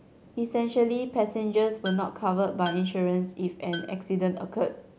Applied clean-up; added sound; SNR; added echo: none; Tools; 16 dB; none.